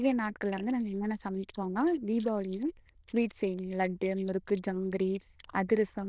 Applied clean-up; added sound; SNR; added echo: neural diffusion model UNIVERSE++.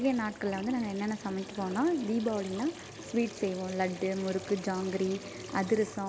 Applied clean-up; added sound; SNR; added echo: none; Trickle, dribble / Sink (filling or washing) / Water tap, faucet; 15 dB; none.